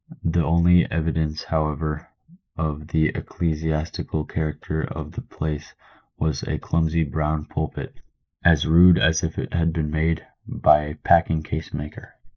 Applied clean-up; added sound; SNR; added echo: neural mask model Resemble Enhance denoiser.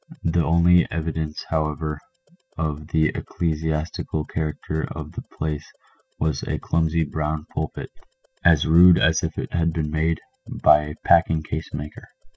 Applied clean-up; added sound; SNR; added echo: classical method spectral subtraction.